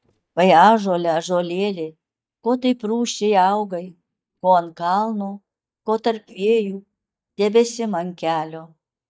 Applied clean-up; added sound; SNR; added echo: neural mask model DeepFilterNet 3.